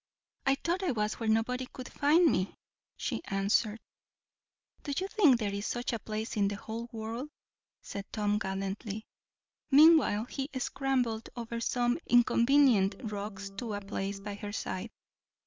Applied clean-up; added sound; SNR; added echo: none; Organ; 15 dB; none.